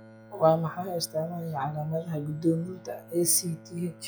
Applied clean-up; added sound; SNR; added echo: classical method log-MMSE.